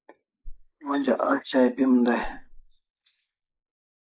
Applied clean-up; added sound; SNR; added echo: neural mask model Resemble Enhance denoiser.